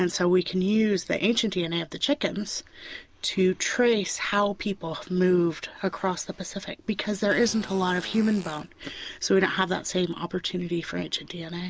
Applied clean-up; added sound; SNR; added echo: none; Fart; 19 dB; none.